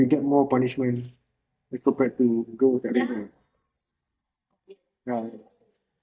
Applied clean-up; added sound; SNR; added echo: neural mask model DeepFilterNet 3.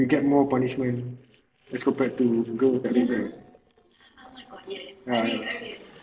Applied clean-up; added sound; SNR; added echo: neural separator model SepFormer DNS4.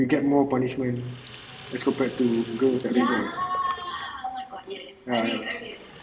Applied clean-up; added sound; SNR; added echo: none; Sink (filling or washing) / Water tap, faucet; 17 dB; reverberation time 1.3 s.